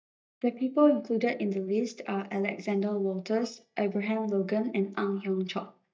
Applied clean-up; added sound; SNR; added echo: neural mask model DeepFilterNet 3.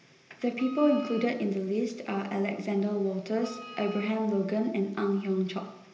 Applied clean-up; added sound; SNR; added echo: none; Wind instrument, woodwind instrument; 18 dB; reverberation time 0.8 s.